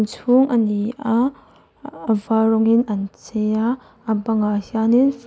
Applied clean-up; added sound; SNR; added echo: none; none; none; none.